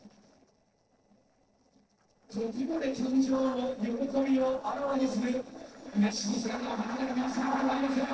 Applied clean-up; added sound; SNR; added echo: neural separator model SepFormer DNS4.